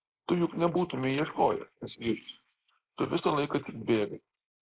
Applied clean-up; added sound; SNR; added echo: neural mask model Resemble Enhance denoiser.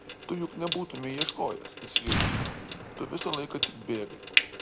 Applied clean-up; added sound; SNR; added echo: none; Explosion + Trickle, dribble / Sink (filling or washing) / Water tap, faucet; -5 dB; none.